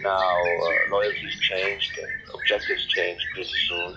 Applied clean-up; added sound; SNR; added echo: classical method log-MMSE.